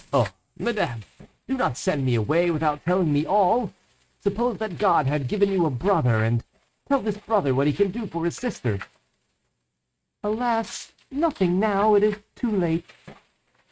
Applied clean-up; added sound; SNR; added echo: neural mask model RNNoise.